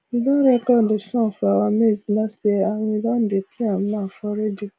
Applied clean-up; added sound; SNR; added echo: none; none; none; none.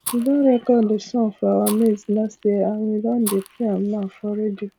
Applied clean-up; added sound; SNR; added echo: none; Fire; 18 dB; none.